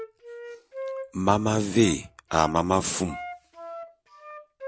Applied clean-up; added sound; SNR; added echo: none; Wind instrument, woodwind instrument; 13 dB; none.